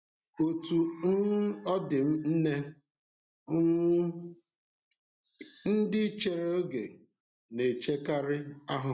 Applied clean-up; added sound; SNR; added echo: none; none; none; none.